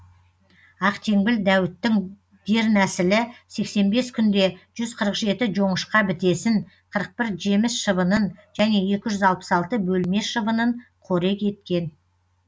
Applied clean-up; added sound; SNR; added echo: none; none; none; none.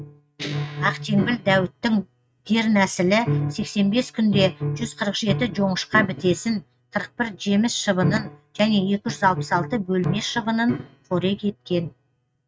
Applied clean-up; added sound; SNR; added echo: neural mask model RNNoise.